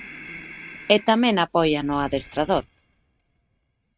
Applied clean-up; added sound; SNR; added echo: neural mask model RNNoise.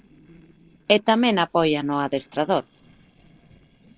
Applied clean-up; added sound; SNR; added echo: neural separator model SepFormer DNS4.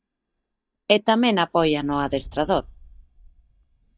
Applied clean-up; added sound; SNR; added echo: neural mask model DeepFilterNet 3.